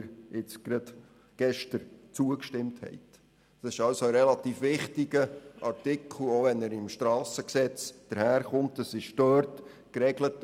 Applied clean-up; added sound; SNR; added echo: none; none; none; none.